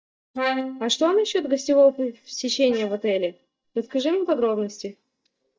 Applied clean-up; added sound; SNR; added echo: neural mask model DeepFilterNet 3.